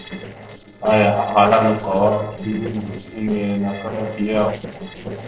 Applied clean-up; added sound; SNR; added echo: neural separator model SepFormer DNS4.